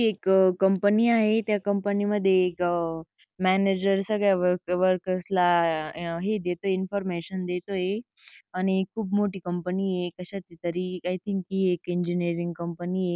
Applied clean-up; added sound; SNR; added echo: none; none; none; none.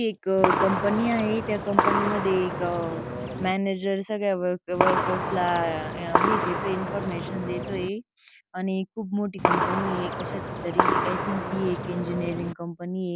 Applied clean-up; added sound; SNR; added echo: none; Gunshot, gunfire; -1 dB; none.